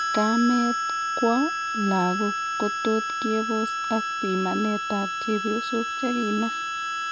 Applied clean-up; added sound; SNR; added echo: none; Harmonica; 2 dB; none.